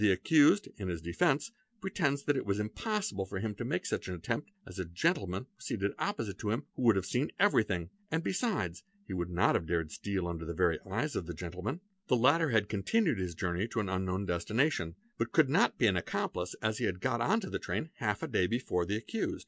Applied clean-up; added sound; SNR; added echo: none; none; none; none.